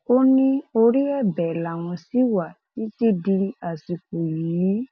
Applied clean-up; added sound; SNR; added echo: none; none; none; none.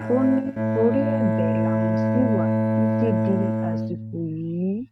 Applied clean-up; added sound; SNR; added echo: neural mask model RNNoise.